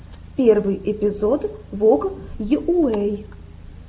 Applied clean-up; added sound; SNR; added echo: none; none; none; none.